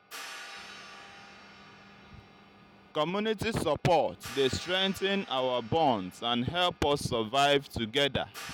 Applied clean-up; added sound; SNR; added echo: none; Hi-hat; 18 dB; none.